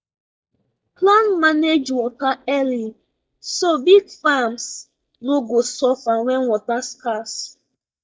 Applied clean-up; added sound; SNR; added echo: neural mask model DeepFilterNet 3.